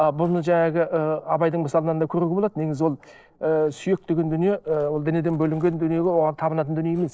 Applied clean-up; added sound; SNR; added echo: neural separator model SepFormer DNS4.